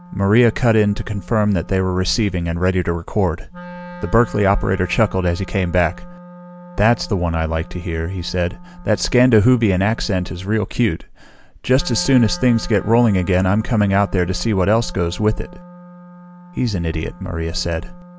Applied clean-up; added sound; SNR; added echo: none; Wind instrument, woodwind instrument; 19 dB; none.